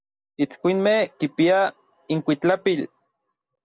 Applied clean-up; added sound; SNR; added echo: none; none; none; none.